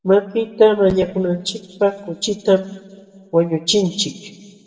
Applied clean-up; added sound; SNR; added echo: none; none; none; reverberation time 1.1 s.